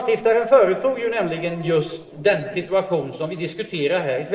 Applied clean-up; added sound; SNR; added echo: neural separator model SepFormer DNS4.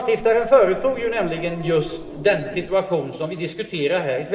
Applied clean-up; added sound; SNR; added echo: none; Growling; 15 dB; reverberation time 3.0 s.